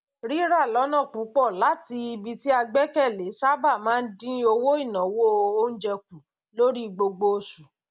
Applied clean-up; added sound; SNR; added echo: none; none; none; none.